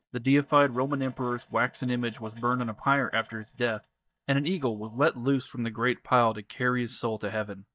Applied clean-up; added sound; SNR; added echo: neural mask model DeepFilterNet 3.